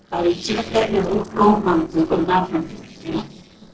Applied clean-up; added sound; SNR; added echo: neural separator model SepFormer DNS4.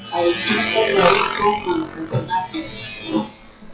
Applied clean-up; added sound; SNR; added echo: classical method WPE with log-MMSE.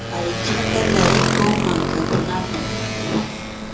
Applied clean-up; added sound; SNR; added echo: none; Motorcycle; -4 dB; reverberation time 0.7 s.